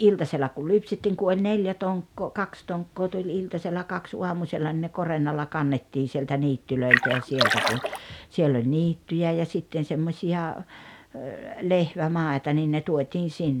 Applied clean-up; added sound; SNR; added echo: none; Splash, splatter; -2 dB; none.